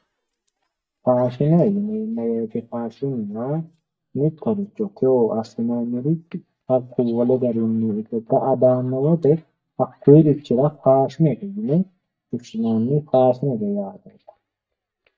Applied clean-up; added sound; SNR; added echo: neural mask model DeepFilterNet 3.